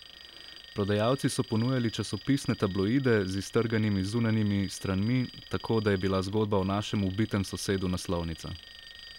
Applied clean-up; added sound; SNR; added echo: none; Alarm; 19 dB; none.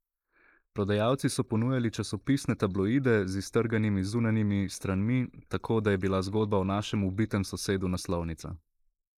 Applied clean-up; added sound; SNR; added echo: neural mask model Resemble Enhance denoiser.